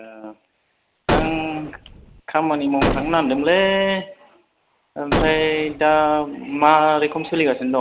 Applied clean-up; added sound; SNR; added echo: none; Gunshot, gunfire; 5 dB; none.